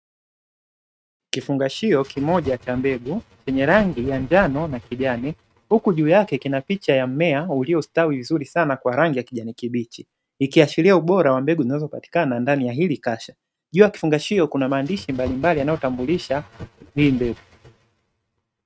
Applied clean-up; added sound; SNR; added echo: neural mask model RNNoise.